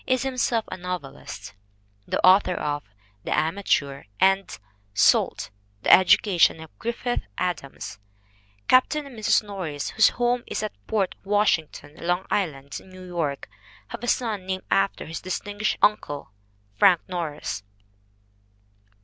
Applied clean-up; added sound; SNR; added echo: none; none; none; none.